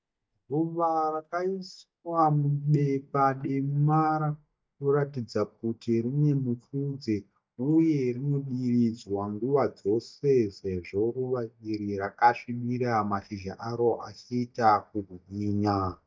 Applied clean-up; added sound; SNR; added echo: neural mask model DeepFilterNet 3.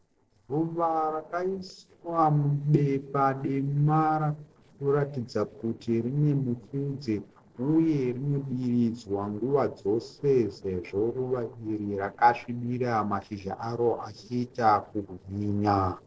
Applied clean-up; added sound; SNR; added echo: neural separator model SepFormer DNS4.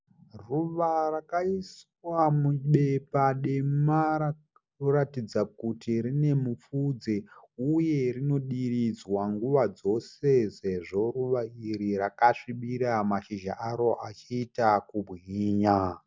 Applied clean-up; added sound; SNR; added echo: none; none; none; none.